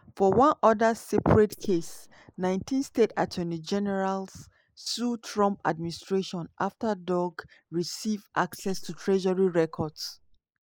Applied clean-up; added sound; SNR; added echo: neural mask model Resemble Enhance denoiser.